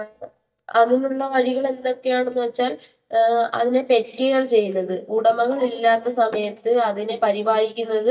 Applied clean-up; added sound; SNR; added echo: neural mask model DeepFilterNet 3.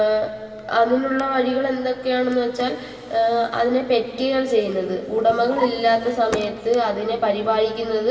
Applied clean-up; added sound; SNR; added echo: none; Drawer open or close; 18 dB; reverberation time 2.5 s.